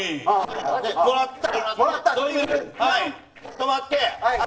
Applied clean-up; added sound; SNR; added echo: neural separator model SepFormer DNS4.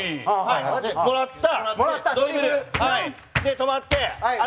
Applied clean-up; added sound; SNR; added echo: none; none; none; none.